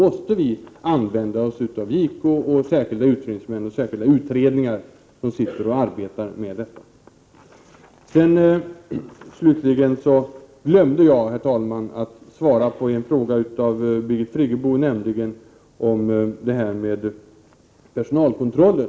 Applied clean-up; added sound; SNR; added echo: none; none; none; none.